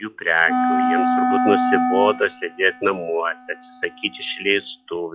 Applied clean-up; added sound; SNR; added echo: classical method log-MMSE.